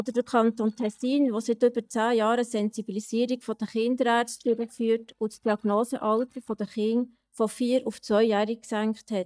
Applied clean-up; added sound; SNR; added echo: neural mask model DeepFilterNet 3.